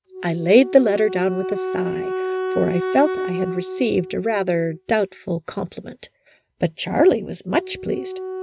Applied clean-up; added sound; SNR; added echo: neural mask model RNNoise.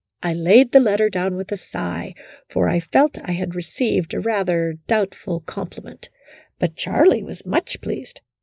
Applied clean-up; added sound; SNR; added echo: neural mask model Resemble Enhance denoiser.